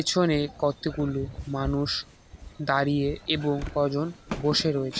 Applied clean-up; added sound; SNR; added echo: none; Walk, footsteps; 13 dB; none.